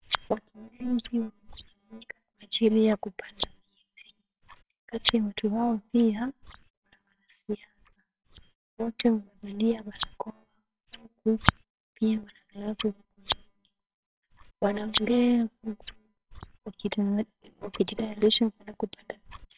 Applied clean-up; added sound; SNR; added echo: neural separator model SepFormer WHAMR!.